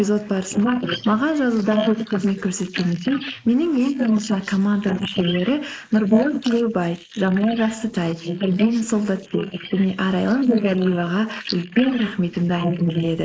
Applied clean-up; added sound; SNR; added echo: neural mask model Resemble Enhance denoiser.